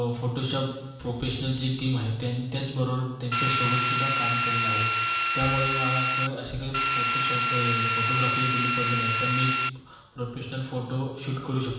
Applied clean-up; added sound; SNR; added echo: none; Drill; -5 dB; reverberation time 0.9 s.